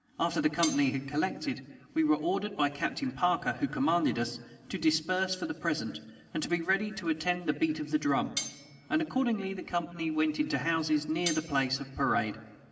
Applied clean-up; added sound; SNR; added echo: none; Cutlery, silverware; 12 dB; reverberation time 2.0 s.